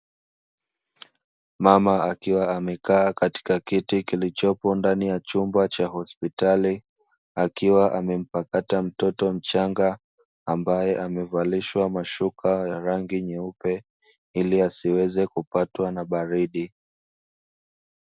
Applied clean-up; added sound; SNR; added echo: none; none; none; none.